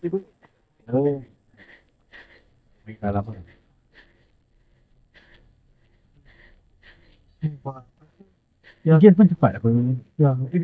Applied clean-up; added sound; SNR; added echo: neural mask model DeepFilterNet 3.